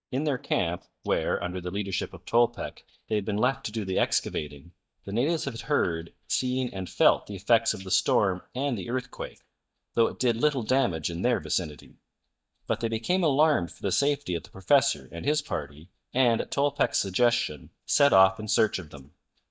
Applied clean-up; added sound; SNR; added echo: neural mask model DeepFilterNet 3.